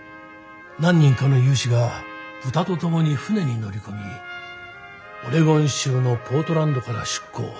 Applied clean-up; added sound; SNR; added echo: none; none; none; none.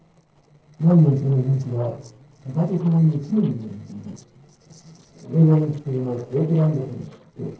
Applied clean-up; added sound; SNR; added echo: neural separator model SepFormer DNS4.